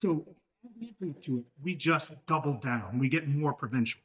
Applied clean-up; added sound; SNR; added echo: neural mask model DeepFilterNet 3.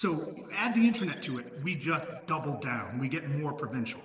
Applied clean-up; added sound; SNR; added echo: neural separator model SepFormer DNS4.